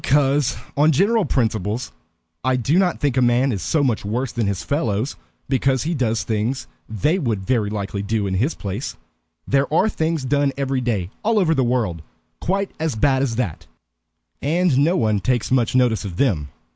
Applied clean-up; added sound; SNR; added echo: none; none; none; none.